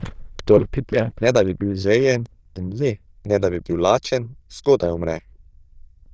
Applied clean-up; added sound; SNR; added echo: neural diffusion model UNIVERSE++.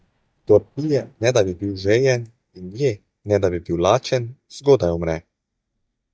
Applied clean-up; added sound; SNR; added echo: neural mask model DeepFilterNet 3.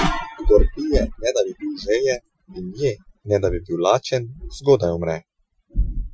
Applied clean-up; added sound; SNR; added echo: classical method Wiener filter.